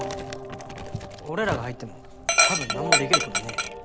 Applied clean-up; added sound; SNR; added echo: none; Dog; -5 dB; none.